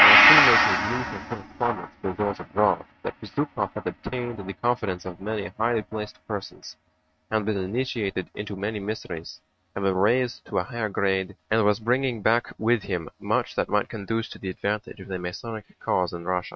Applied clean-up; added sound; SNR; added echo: neural mask model RNNoise.